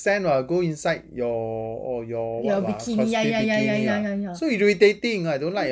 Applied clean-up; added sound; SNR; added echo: none; none; none; none.